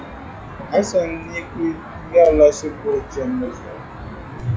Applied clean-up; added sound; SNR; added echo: classical method log-MMSE.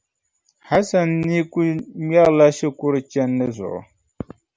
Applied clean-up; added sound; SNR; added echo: none; none; none; none.